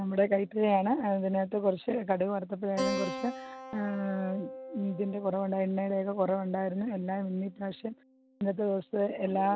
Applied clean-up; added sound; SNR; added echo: none; Keyboard (musical); 13 dB; none.